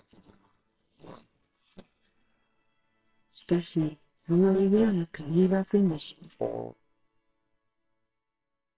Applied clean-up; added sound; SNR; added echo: neural separator model SepFormer WHAMR!.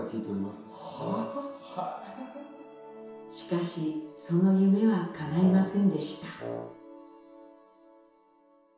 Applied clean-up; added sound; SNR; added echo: none; Wind instrument, woodwind instrument; 10 dB; reverberation time 0.7 s.